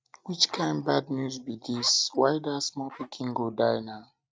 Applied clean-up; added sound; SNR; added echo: neural mask model RNNoise.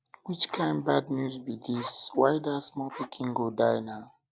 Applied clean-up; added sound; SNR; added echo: none; Zipper (clothing); 15 dB; none.